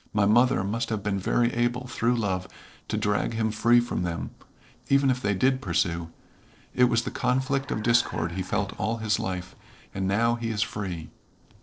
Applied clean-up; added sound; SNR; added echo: neural separator model SepFormer DNS4.